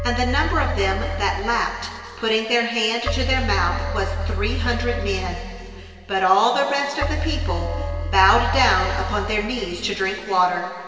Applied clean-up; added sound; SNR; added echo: none; Keyboard (musical); 4 dB; reverberation time 2.5 s.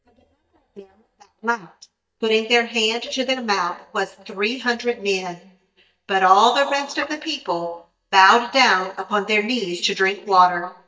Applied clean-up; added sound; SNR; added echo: neural mask model DeepFilterNet 3.